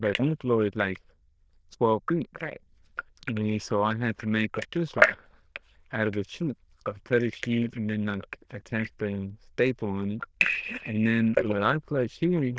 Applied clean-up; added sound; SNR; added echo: neural diffusion model UNIVERSE++.